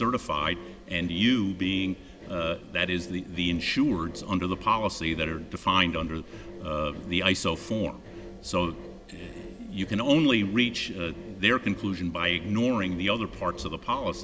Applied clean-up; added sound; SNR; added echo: none; Engine; 16 dB; none.